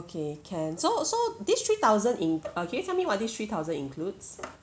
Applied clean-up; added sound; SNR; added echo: none; none; none; none.